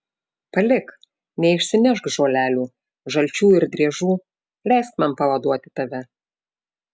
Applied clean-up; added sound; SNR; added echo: none; none; none; none.